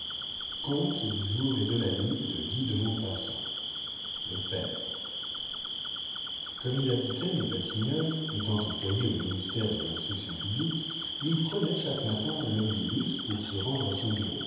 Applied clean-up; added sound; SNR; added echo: none; Cricket; 4 dB; reverberation time 1.1 s.